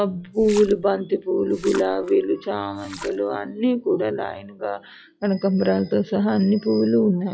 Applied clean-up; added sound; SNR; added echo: classical method log-MMSE.